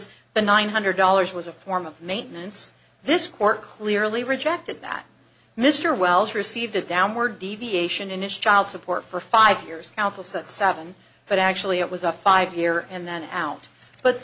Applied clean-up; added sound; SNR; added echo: none; none; none; none.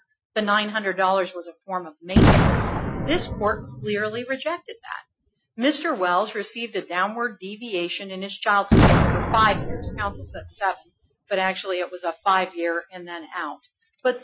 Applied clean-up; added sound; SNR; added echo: classical method Wiener filter.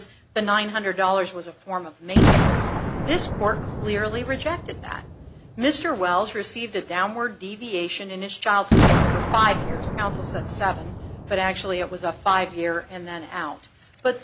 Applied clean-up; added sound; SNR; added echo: none; Boom; 0 dB; none.